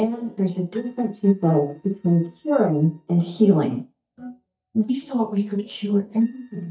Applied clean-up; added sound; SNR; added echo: neural mask model DeepFilterNet 3.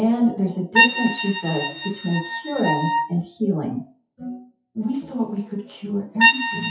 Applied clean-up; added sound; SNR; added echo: classical method WPE with log-MMSE.